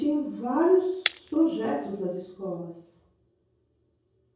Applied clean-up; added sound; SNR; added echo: none; Shatter; 11 dB; reverberation time 0.6 s.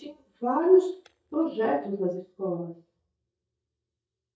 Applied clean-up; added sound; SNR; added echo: neural mask model DeepFilterNet 3.